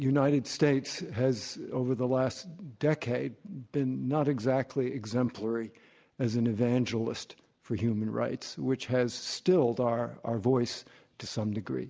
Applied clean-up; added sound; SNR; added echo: none; none; none; none.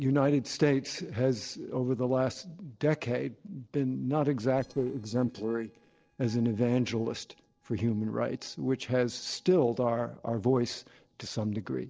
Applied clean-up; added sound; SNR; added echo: neural separator model SepFormer DNS4.